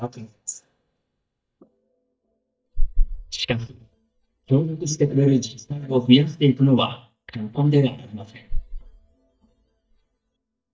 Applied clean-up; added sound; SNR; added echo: neural mask model DeepFilterNet 3.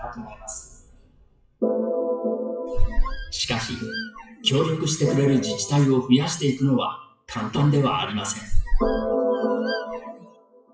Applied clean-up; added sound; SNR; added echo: classical method WPE with log-MMSE.